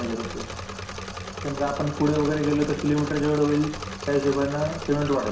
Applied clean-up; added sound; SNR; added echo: none; Engine / Mechanisms; 9 dB; reverberation time 0.7 s.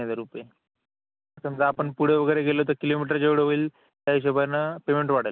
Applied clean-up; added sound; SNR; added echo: none; none; none; none.